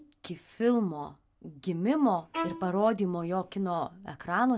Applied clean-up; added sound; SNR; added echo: none; Bowed string instrument; 11 dB; none.